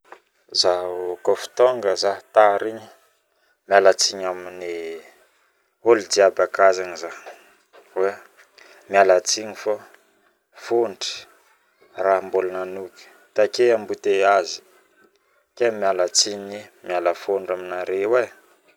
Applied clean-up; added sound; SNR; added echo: none; none; none; none.